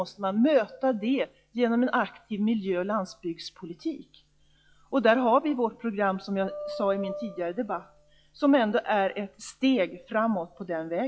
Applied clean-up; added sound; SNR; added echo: classical method log-MMSE.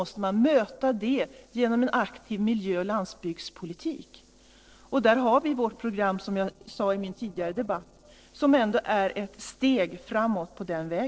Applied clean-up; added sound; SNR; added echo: neural separator model SepFormer DNS4.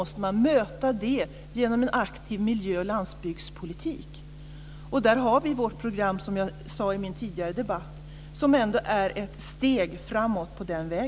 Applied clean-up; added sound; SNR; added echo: none; none; none; none.